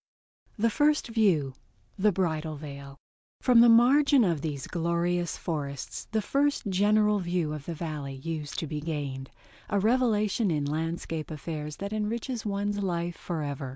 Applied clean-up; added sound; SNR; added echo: none; none; none; none.